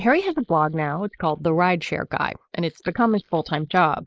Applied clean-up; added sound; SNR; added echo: neural mask model Resemble Enhance denoiser.